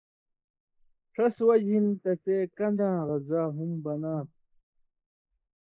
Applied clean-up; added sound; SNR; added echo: neural mask model Resemble Enhance denoiser.